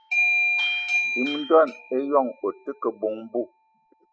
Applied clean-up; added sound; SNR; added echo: classical method spectral subtraction.